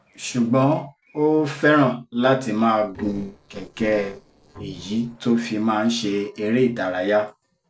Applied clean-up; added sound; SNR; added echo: neural separator model SepFormer DNS4.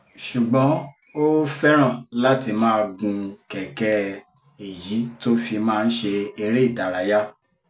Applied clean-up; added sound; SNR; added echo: none; none; none; none.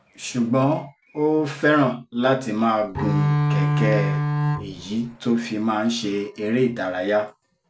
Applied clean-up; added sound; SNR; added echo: none; Bowed string instrument; -1 dB; none.